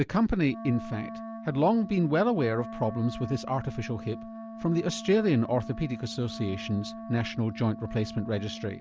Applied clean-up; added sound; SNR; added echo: none; Wind instrument, woodwind instrument; 12 dB; none.